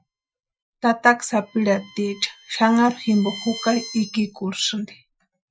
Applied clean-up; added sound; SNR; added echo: classical method Wiener filter.